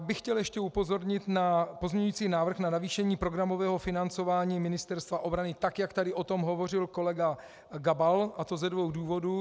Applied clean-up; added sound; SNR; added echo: none; none; none; none.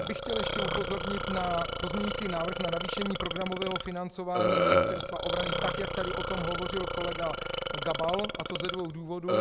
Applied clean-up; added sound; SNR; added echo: none; Burping, eructation; -2 dB; none.